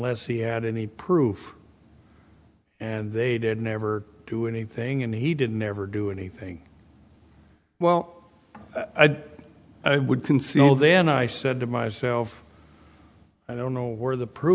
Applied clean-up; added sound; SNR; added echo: none; none; none; none.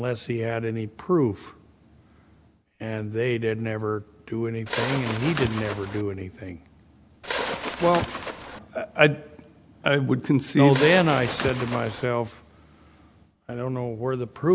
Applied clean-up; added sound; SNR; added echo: none; Bird; 5 dB; none.